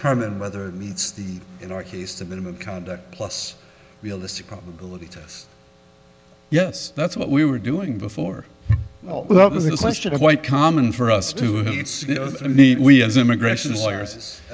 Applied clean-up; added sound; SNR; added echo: none; none; none; none.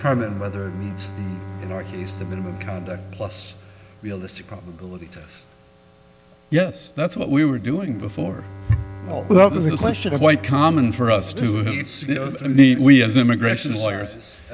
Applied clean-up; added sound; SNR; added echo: none; Bowed string instrument; 16 dB; none.